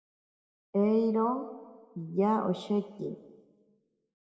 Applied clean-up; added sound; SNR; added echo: none; none; none; reverberation time 1.3 s.